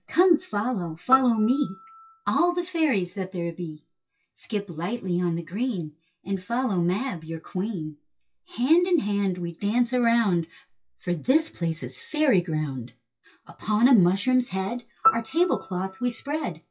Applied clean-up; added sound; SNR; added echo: classical method WPE with log-MMSE.